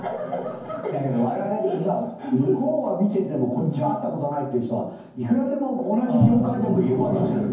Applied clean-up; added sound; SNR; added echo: none; Drum; 11 dB; reverberation time 0.9 s.